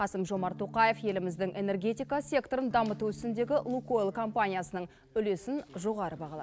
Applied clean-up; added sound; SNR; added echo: none; Electric guitar / Strum; 16 dB; none.